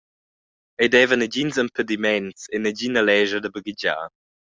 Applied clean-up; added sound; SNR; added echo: none; none; none; none.